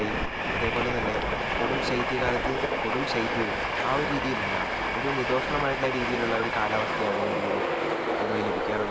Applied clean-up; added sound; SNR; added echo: none; Train; -3 dB; none.